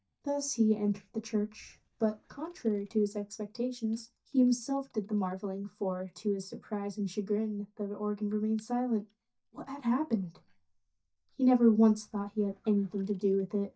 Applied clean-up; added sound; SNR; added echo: neural mask model DeepFilterNet 3.